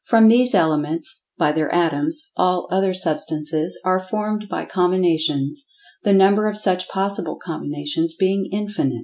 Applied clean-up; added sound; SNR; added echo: none; none; none; none.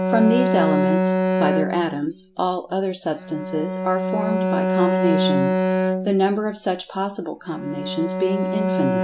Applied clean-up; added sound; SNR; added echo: none; Bowed string instrument; -1 dB; none.